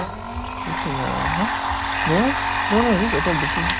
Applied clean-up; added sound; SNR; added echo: none; Domestic sounds, home sounds; -1 dB; none.